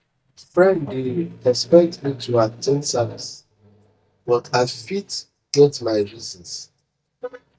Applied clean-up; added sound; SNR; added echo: neural mask model DeepFilterNet 3.